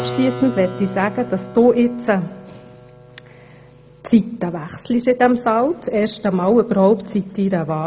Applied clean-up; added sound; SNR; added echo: none; Keyboard (musical); 16 dB; none.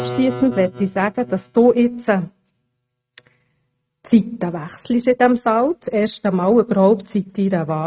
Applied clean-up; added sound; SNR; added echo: neural mask model RNNoise.